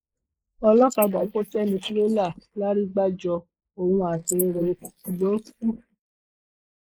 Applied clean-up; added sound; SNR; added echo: neural mask model Resemble Enhance denoiser.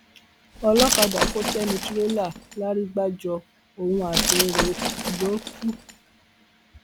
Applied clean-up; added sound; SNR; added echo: none; Glass; 1 dB; none.